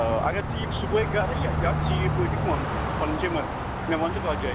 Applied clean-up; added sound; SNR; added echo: none; Car passing by; -2 dB; none.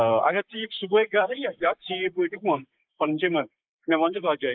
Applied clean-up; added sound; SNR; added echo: neural mask model Resemble Enhance denoiser.